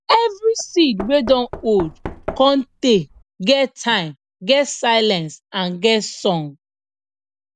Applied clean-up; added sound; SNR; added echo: none; Knock; 14 dB; none.